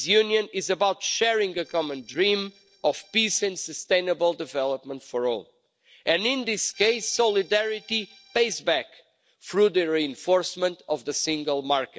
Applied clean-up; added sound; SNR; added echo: neural separator model SepFormer DNS4.